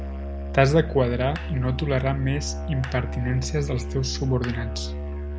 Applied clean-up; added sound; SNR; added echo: none; Musical instrument; 5 dB; none.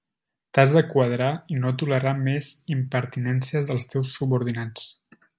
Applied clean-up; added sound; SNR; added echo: none; none; none; none.